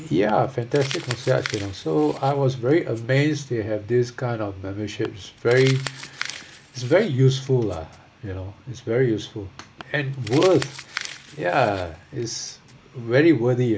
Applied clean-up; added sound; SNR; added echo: none; Crumpling, crinkling; 17 dB; none.